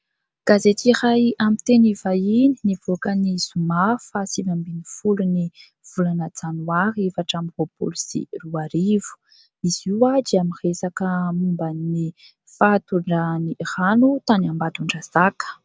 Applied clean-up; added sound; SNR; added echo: none; none; none; none.